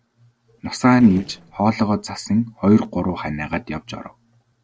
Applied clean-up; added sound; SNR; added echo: neural separator model SepFormer DNS4.